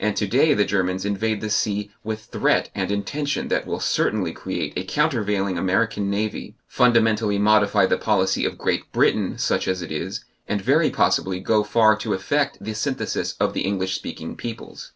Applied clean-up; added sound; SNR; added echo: none; none; none; none.